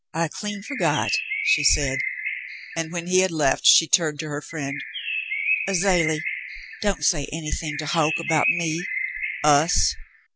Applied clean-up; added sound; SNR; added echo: none; Bird; 5 dB; none.